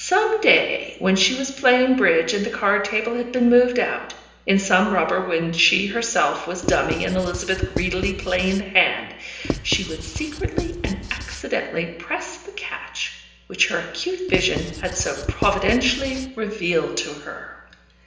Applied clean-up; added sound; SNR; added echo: none; Writing; 7 dB; reverberation time 0.9 s.